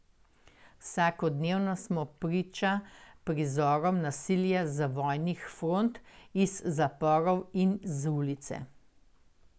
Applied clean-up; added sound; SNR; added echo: none; none; none; none.